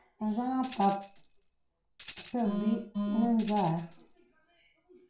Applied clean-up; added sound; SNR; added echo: none; Tambourine; 2 dB; reverberation time 0.4 s.